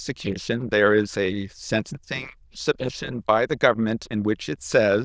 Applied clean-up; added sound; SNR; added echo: neural diffusion model UNIVERSE++.